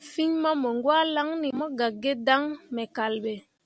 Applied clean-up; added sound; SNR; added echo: none; none; none; none.